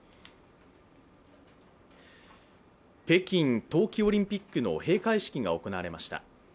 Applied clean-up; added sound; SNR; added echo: none; none; none; none.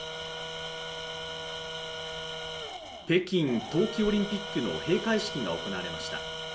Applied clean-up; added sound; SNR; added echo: none; Tools; 6 dB; reverberation time 0.5 s.